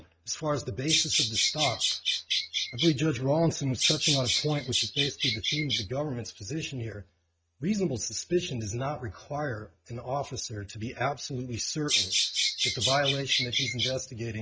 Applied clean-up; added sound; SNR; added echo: neural mask model RNNoise.